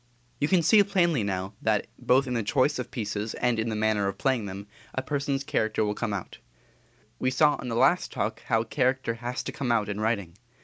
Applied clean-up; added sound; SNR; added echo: none; none; none; none.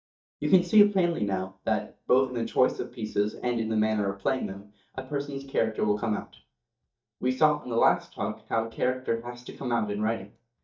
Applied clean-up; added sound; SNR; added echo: neural mask model DeepFilterNet 3.